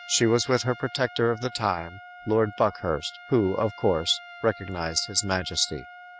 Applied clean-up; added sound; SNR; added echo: none; Trumpet; 18 dB; none.